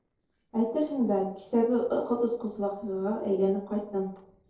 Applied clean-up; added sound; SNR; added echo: neural separator model SepFormer DNS4.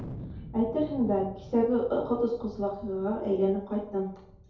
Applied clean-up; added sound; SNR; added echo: none; Thunder; 15 dB; reverberation time 2.4 s.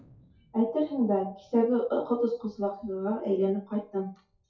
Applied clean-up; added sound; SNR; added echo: classical method WPE with log-MMSE.